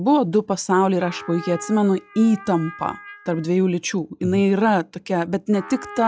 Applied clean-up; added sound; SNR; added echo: classical method log-MMSE.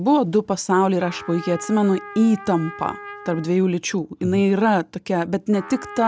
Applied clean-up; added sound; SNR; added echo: none; Trumpet; 19 dB; none.